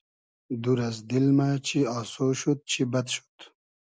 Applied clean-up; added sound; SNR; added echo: none; none; none; none.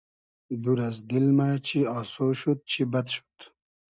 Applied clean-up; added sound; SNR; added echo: neural mask model DeepFilterNet 3.